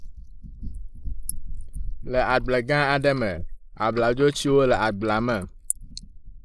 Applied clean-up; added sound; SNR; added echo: neural mask model Resemble Enhance denoiser.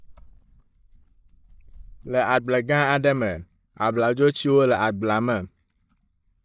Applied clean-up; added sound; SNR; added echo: neural mask model DeepFilterNet 3.